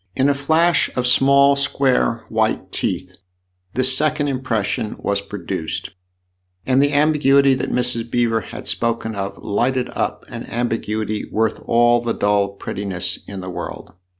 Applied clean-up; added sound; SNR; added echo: none; none; none; none.